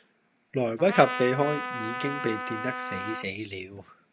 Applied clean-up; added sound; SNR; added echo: none; Trumpet; 6 dB; none.